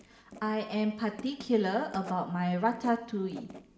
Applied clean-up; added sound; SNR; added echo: none; Writing; 19 dB; reverberation time 0.8 s.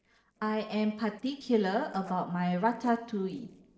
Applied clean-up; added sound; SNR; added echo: neural separator model SepFormer DNS4.